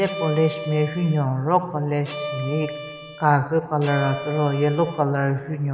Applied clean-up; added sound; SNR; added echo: none; Bowed string instrument; 12 dB; reverberation time 3.0 s.